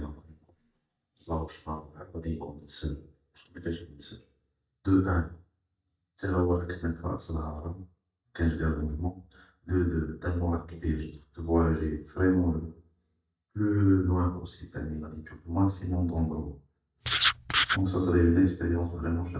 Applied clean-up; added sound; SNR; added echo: neural mask model DeepFilterNet 3.